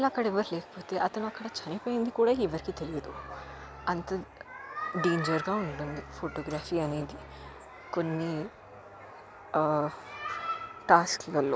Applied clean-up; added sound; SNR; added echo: none; Bowed string instrument; 20 dB; none.